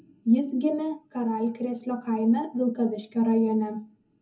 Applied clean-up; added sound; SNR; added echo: none; none; none; reverberation time 0.4 s.